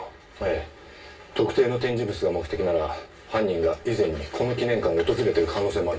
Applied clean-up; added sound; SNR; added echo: none; none; none; reverberation time 0.2 s.